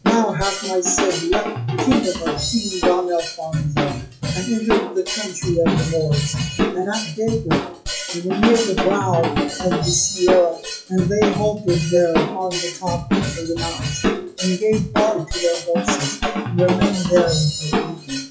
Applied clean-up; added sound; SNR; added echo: classical method WPE with log-MMSE.